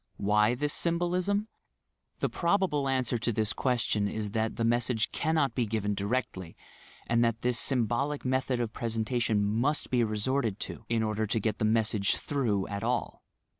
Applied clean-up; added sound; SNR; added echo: none; none; none; none.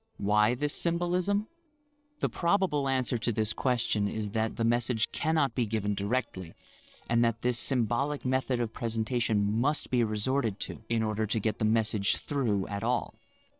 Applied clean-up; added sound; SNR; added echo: neural separator model SepFormer DNS4.